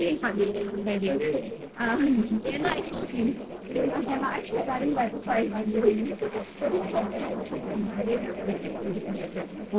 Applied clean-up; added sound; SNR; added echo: neural separator model SepFormer DNS4.